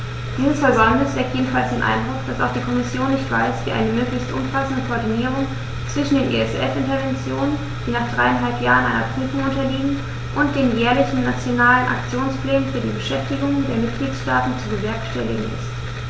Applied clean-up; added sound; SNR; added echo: none; none; none; none.